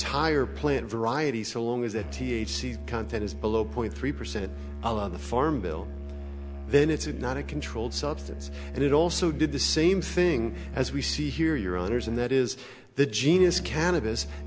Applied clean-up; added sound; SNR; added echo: none; Musical instrument; 9 dB; none.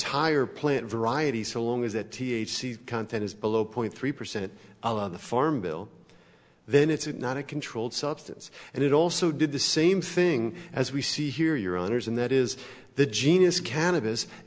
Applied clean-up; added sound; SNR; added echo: none; none; none; none.